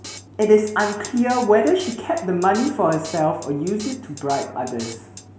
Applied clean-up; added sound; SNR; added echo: none; Drum kit; 18 dB; none.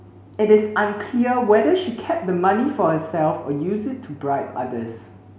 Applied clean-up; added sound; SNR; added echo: none; none; none; none.